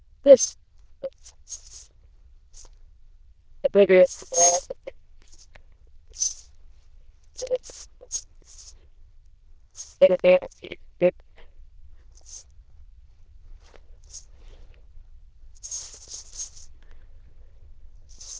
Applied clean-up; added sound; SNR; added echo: neural diffusion model UNIVERSE++.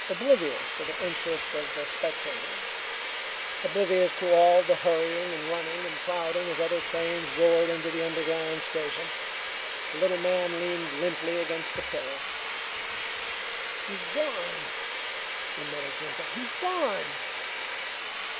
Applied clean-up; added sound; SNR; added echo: none; Sawing; -2 dB; none.